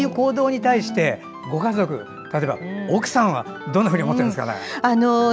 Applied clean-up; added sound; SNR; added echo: none; none; none; none.